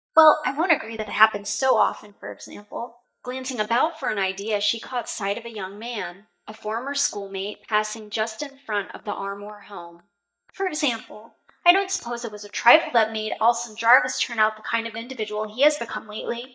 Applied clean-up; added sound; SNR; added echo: neural mask model DeepFilterNet 3.